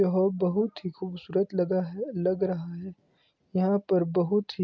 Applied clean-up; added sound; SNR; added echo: none; none; none; none.